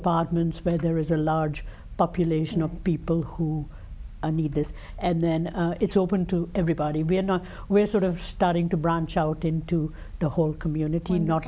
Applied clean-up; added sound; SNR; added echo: none; none; none; none.